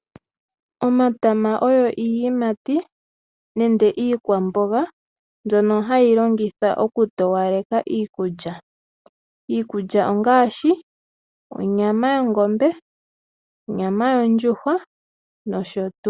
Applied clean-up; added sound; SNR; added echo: none; none; none; none.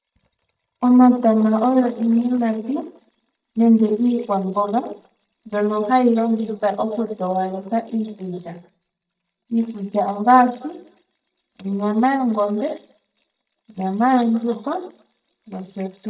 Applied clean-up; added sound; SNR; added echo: neural mask model DeepFilterNet 3.